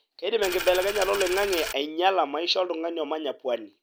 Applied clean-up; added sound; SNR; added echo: none; Coin (dropping); 6 dB; none.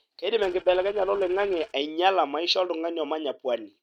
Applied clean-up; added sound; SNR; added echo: neural mask model RNNoise.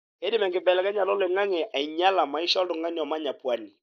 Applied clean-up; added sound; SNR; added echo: neural mask model Resemble Enhance denoiser.